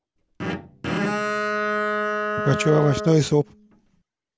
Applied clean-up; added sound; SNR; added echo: none; Bowed string instrument; 2 dB; none.